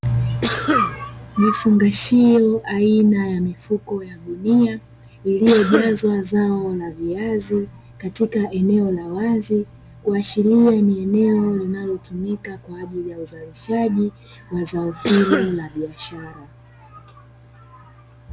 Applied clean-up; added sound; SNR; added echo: none; Cough; 6 dB; none.